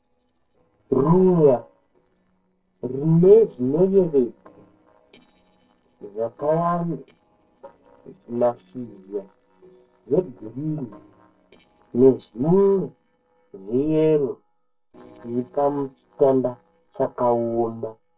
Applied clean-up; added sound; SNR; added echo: neural separator model SepFormer DNS4.